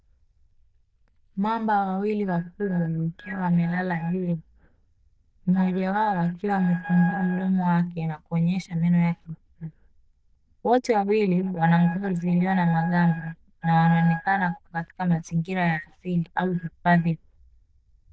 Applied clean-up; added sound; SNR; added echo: neural diffusion model UNIVERSE++.